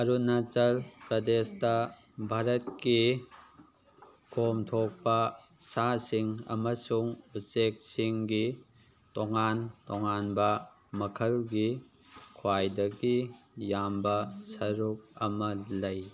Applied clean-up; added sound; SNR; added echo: none; none; none; none.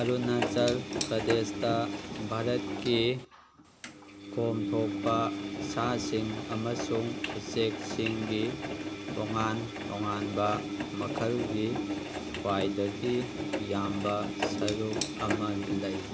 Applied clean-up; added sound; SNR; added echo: none; Engine; 3 dB; none.